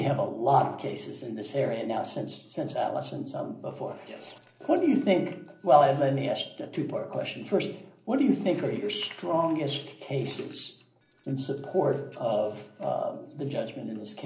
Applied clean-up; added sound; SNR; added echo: neural separator model SepFormer DNS4.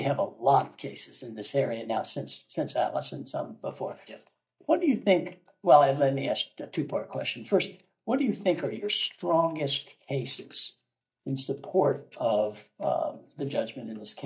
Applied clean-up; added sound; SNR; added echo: neural mask model DeepFilterNet 3.